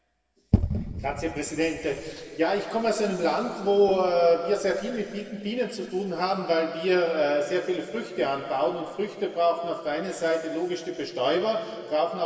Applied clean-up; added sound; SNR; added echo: none; none; none; reverberation time 2.5 s.